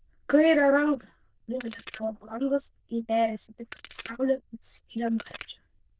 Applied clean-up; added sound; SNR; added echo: neural diffusion model UNIVERSE++.